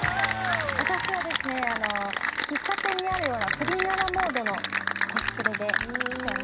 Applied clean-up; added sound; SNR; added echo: none; Applause / Cheering; -2 dB; none.